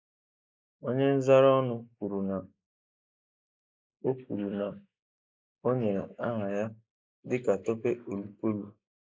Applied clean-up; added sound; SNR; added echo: neural mask model Resemble Enhance denoiser.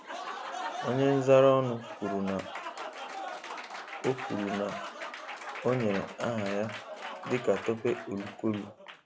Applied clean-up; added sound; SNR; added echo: none; Applause; 9 dB; none.